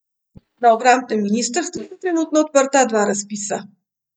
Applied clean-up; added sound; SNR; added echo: neural mask model DeepFilterNet 3.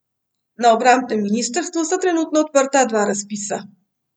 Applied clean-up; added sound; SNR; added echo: none; none; none; none.